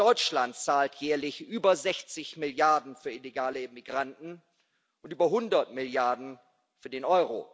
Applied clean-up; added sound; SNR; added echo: none; none; none; none.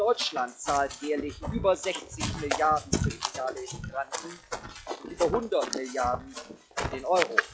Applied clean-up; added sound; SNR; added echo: classical method log-MMSE.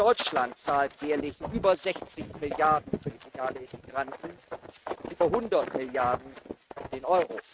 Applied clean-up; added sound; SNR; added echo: neural mask model RNNoise.